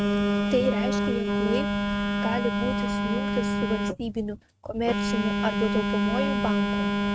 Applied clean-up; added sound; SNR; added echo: neural mask model RNNoise.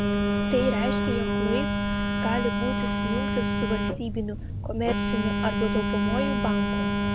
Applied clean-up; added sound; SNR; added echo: none; Telephone; -5 dB; none.